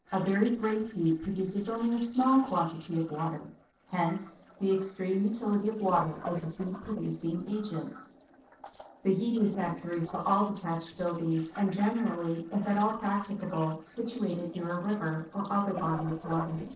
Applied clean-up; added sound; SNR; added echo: neural separator model SepFormer DNS4.